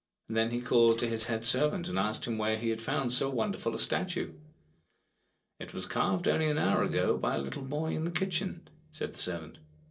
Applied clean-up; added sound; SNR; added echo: neural separator model SepFormer DNS4.